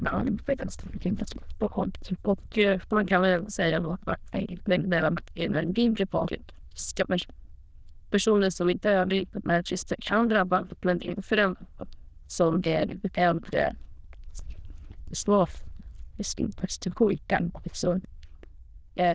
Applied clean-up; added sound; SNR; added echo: neural diffusion model UNIVERSE++.